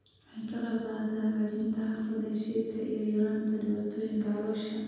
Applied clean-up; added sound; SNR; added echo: none; none; none; reverberation time 1.2 s.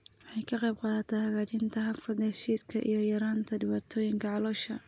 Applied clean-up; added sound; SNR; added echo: none; none; none; none.